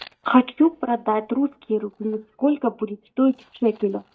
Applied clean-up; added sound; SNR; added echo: neural mask model DeepFilterNet 3.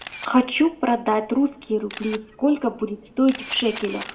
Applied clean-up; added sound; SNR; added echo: none; Camera; 13 dB; reverberation time 0.3 s.